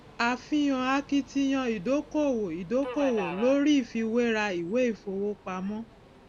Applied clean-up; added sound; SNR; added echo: none; Subway, metro, underground; 17 dB; none.